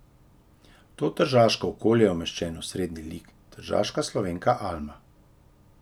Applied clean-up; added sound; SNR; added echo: none; none; none; none.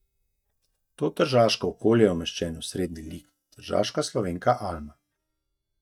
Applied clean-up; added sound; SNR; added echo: neural mask model DeepFilterNet 3.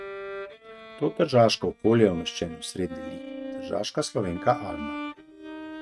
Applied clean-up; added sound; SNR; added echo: neural mask model RNNoise.